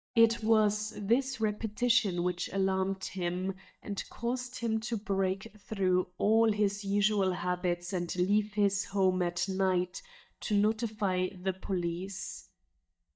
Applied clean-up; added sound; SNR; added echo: neural mask model DeepFilterNet 3.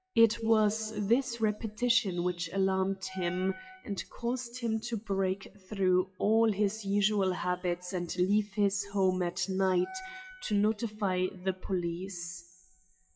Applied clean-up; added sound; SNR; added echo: classical method WPE with log-MMSE.